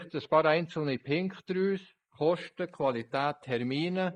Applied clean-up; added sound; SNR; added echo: neural mask model Resemble Enhance denoiser.